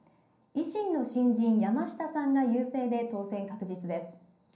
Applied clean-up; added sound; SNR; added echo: none; none; none; reverberation time 0.6 s.